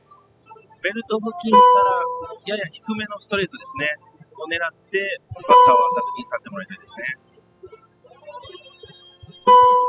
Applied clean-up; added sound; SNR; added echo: classical method spectral subtraction.